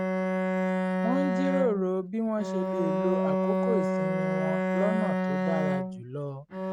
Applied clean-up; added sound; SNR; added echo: neural mask model RNNoise.